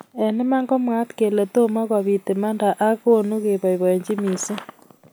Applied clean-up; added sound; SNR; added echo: none; none; none; none.